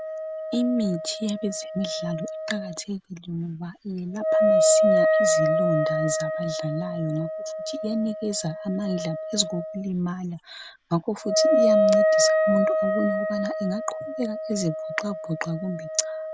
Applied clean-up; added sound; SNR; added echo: none; Wind instrument, woodwind instrument; -3 dB; none.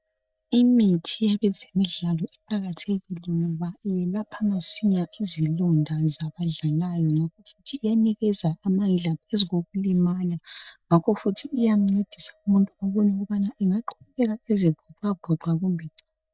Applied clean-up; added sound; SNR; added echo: neural mask model DeepFilterNet 3.